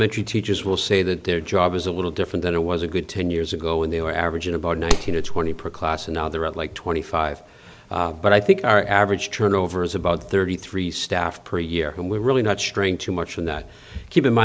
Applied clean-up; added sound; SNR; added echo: none; Clapping; 1 dB; none.